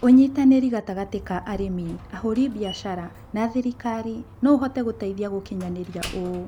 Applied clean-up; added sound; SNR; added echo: none; Slam; 18 dB; none.